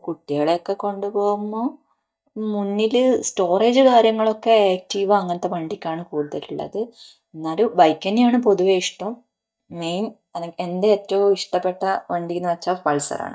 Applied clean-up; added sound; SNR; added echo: neural mask model DeepFilterNet 3.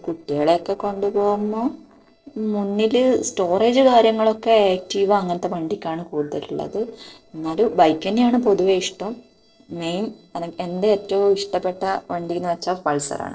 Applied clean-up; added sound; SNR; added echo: neural separator model SepFormer DNS4.